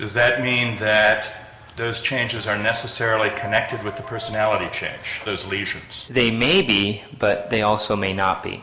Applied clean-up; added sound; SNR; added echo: none; Dog; 16 dB; none.